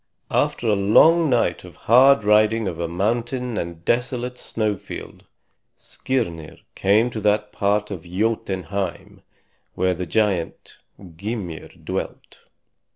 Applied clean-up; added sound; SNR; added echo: none; none; none; none.